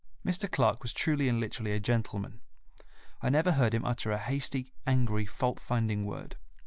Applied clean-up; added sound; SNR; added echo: none; none; none; none.